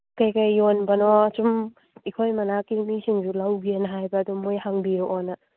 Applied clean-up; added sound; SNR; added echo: none; none; none; none.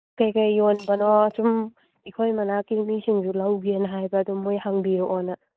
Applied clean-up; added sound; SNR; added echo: neural mask model DeepFilterNet 3.